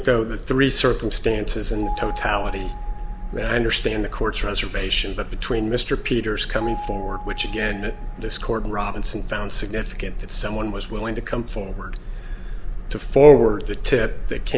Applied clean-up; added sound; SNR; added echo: none; Piano; 17 dB; none.